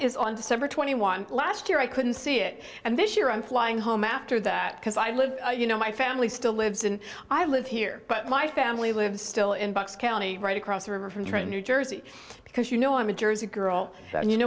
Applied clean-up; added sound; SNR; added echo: none; none; none; none.